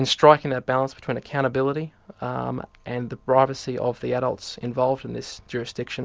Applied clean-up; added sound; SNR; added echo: none; none; none; none.